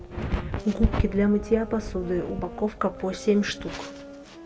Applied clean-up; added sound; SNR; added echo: none; Wind instrument, woodwind instrument; 16 dB; reverberation time 1.6 s.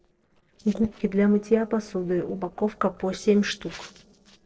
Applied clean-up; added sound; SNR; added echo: neural separator model SepFormer DNS4.